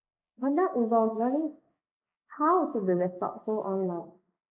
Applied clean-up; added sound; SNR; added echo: neural mask model Resemble Enhance denoiser.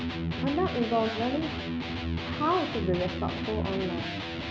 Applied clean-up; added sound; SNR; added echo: none; Electric guitar; 1 dB; none.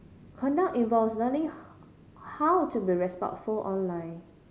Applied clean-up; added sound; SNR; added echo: none; none; none; none.